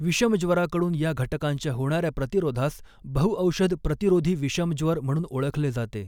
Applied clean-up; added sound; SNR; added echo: none; none; none; none.